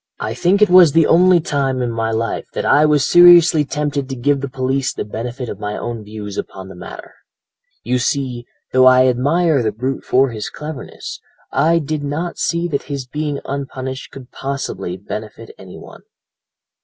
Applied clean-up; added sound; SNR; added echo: none; none; none; none.